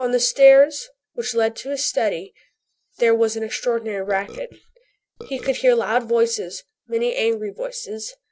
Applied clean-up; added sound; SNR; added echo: neural separator model SepFormer DNS4.